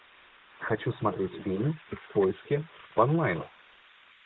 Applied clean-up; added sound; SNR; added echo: neural mask model Resemble Enhance denoiser.